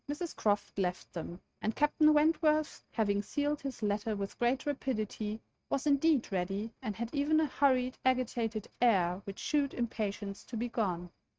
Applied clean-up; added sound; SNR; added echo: neural mask model RNNoise.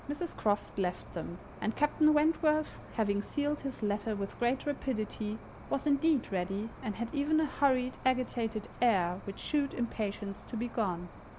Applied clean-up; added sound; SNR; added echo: none; Cricket; 16 dB; none.